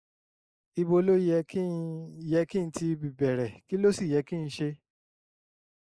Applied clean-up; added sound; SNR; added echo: neural mask model Resemble Enhance denoiser.